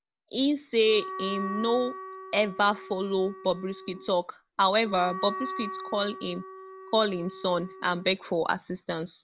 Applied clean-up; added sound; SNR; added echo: none; Wind instrument, woodwind instrument; 11 dB; none.